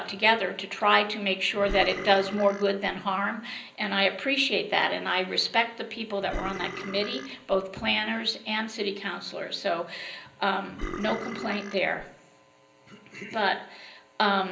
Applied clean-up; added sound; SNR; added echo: none; Burping, eructation; 9 dB; reverberation time 0.5 s.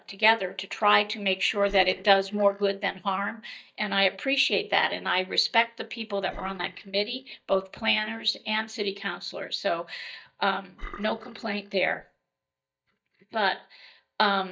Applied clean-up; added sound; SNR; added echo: neural mask model DeepFilterNet 3.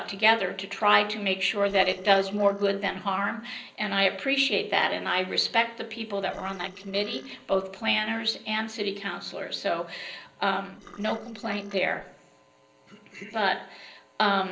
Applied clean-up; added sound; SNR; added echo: neural separator model SepFormer DNS4.